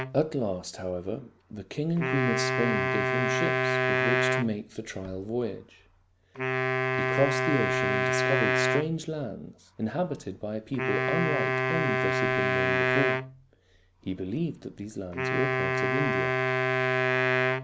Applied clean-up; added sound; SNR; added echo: none; Wind instrument, woodwind instrument; -4 dB; none.